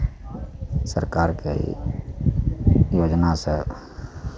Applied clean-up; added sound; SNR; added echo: none; none; none; none.